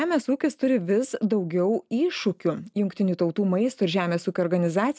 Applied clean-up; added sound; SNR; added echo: none; none; none; none.